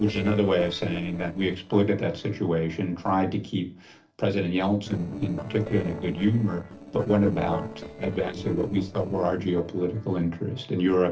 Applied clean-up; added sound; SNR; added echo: neural separator model SepFormer DNS4.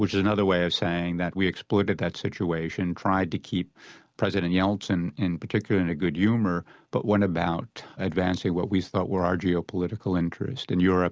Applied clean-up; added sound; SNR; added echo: none; none; none; none.